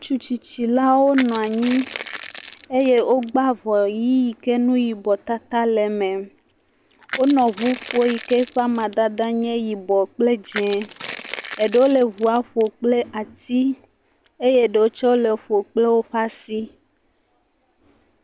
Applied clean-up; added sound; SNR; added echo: none; Crushing; 13 dB; none.